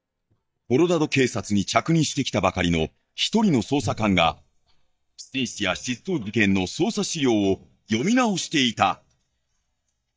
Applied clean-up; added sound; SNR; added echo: neural mask model DeepFilterNet 3.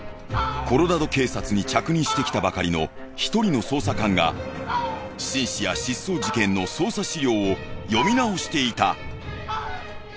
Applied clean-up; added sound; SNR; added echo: none; Fowl; 9 dB; none.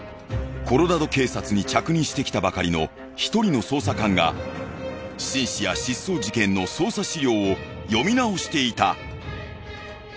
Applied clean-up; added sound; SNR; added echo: none; none; none; none.